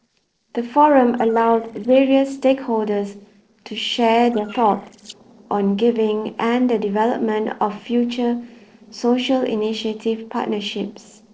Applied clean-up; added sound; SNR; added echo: neural separator model SepFormer DNS4.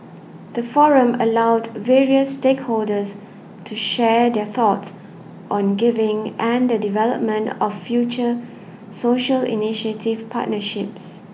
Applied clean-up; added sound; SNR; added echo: none; none; none; none.